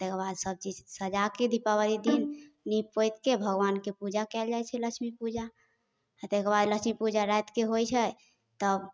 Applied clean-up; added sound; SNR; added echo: neural mask model RNNoise.